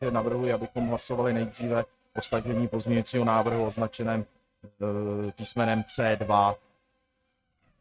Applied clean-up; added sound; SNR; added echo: neural mask model RNNoise.